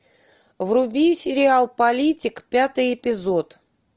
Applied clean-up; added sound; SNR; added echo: none; none; none; none.